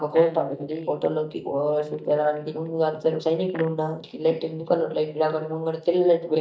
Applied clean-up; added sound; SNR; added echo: neural mask model DeepFilterNet 3.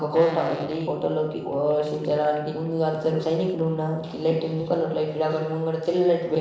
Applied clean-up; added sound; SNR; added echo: neural separator model SepFormer DNS4.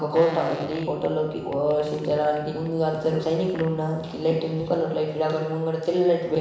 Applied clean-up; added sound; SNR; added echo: none; Fart; 14 dB; reverberation time 1.0 s.